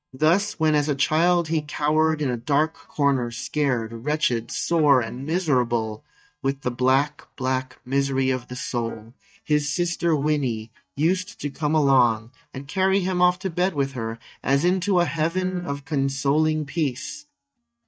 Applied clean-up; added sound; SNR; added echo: neural mask model DeepFilterNet 3.